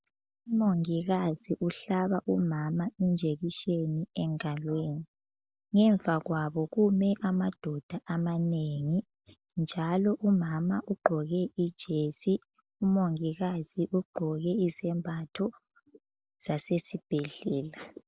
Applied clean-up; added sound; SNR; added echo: none; none; none; none.